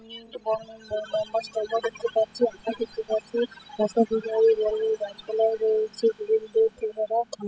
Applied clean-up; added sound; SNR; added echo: classical method spectral subtraction.